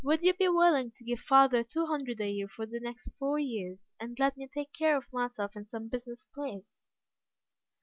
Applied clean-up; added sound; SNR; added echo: none; none; none; none.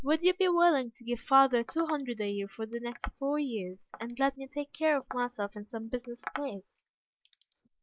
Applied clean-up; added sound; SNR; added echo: neural mask model Resemble Enhance denoiser.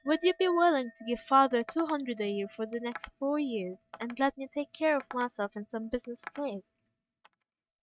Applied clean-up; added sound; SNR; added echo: neural mask model RNNoise.